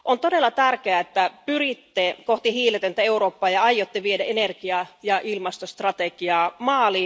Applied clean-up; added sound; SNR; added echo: none; none; none; none.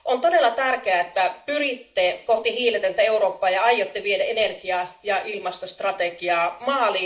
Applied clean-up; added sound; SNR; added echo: none; none; none; reverberation time 0.4 s.